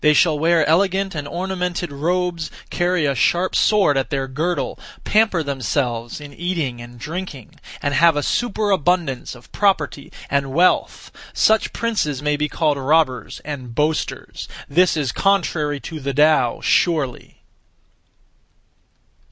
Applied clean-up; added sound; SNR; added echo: none; none; none; none.